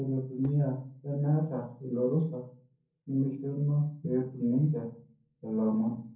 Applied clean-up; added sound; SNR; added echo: neural separator model SepFormer DNS4.